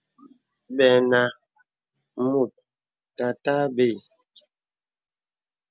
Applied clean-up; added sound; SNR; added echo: none; none; none; none.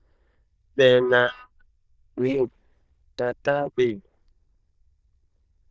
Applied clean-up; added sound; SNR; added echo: neural diffusion model UNIVERSE++.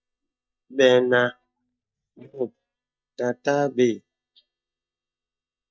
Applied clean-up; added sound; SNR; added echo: neural mask model DeepFilterNet 3.